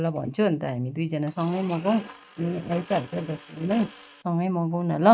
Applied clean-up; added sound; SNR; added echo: neural mask model RNNoise.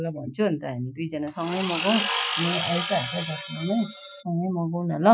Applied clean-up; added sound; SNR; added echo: classical method Wiener filter.